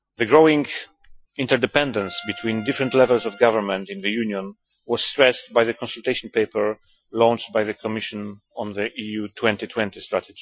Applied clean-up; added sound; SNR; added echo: classical method Wiener filter.